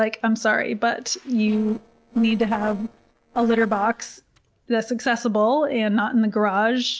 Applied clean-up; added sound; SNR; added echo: neural separator model SepFormer DNS4.